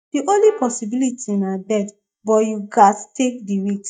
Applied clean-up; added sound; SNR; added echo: neural mask model DeepFilterNet 3.